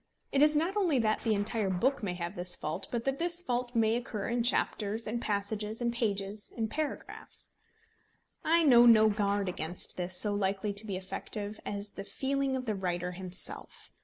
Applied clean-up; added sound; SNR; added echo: none; Scratching (performance technique); 18 dB; none.